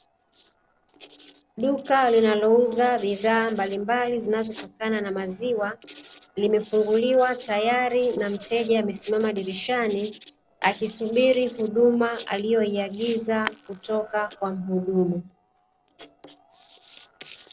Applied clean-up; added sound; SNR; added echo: neural separator model SepFormer DNS4.